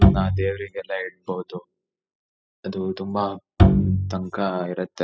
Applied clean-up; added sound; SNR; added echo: classical method spectral subtraction.